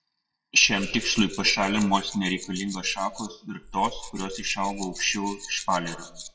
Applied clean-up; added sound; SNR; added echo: classical method WPE with log-MMSE.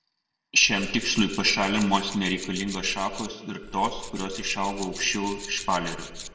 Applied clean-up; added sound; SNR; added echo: none; Tools; 12 dB; reverberation time 1.6 s.